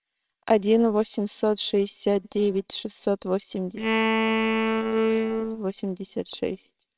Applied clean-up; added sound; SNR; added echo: neural separator model SepFormer WHAMR!.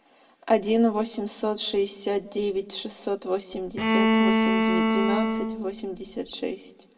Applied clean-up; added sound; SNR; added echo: none; Bowed string instrument; -4 dB; reverberation time 1.0 s.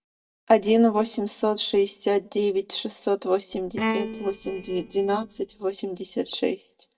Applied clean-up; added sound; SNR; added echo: neural mask model DeepFilterNet 3.